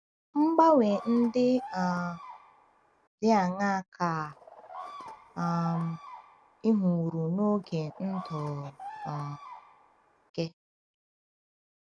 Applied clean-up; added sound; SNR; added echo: none; Bird vocalization, bird call, bird song; 15 dB; none.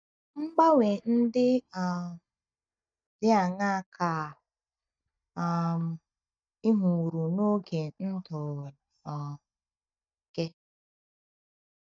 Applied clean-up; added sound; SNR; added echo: neural mask model DeepFilterNet 3.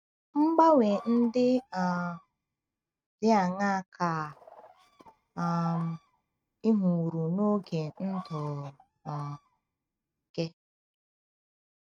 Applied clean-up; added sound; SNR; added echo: neural mask model RNNoise.